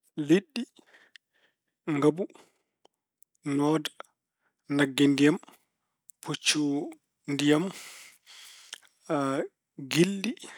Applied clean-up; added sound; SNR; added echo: none; none; none; none.